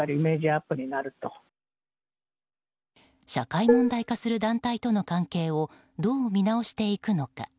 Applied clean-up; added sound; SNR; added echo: none; Dishes, pots, and pans; -1 dB; none.